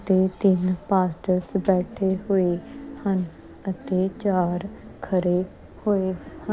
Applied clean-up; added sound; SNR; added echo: none; none; none; none.